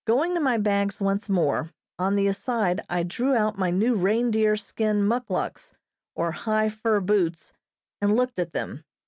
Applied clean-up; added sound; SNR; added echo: none; none; none; none.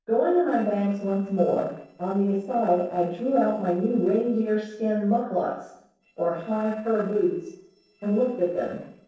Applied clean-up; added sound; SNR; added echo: neural separator model SepFormer DNS4.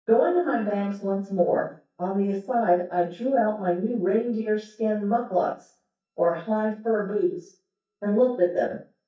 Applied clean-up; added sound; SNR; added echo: neural mask model DeepFilterNet 3.